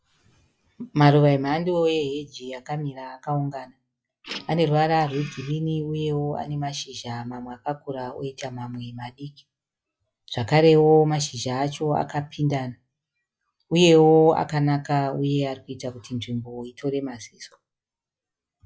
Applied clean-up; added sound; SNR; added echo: classical method log-MMSE.